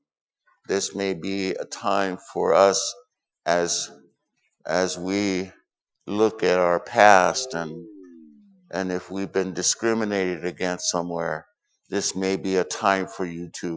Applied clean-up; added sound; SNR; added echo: classical method Wiener filter.